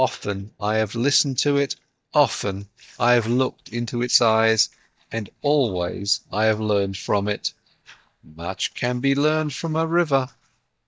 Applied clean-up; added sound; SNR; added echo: neural mask model DeepFilterNet 3.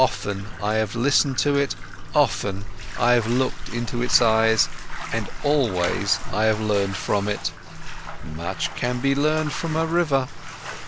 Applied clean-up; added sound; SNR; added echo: none; Bathtub (filling or washing); 6 dB; none.